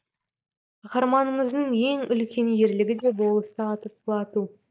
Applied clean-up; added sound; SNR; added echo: neural mask model DeepFilterNet 3.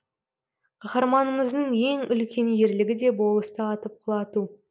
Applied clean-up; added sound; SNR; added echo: none; none; none; none.